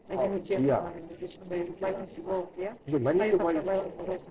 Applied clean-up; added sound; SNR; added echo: neural separator model SepFormer DNS4.